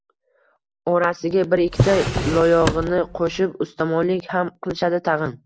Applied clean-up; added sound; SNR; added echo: none; Drawer open or close; 3 dB; none.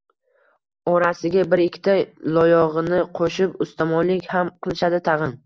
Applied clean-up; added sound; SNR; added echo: none; none; none; none.